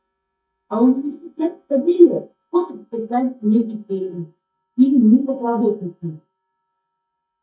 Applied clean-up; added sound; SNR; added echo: neural mask model DeepFilterNet 3.